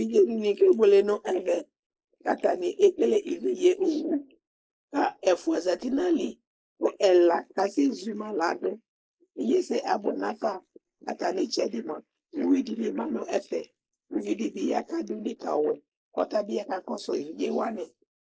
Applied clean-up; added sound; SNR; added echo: neural mask model Resemble Enhance denoiser.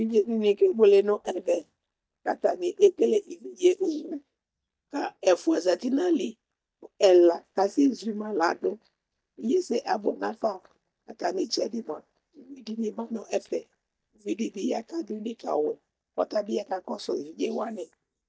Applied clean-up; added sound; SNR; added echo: neural mask model DeepFilterNet 3.